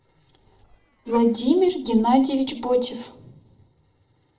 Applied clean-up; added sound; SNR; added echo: neural separator model SepFormer DNS4.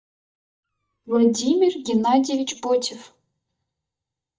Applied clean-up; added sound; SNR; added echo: neural mask model DeepFilterNet 3.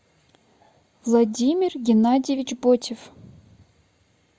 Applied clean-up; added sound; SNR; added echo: none; none; none; none.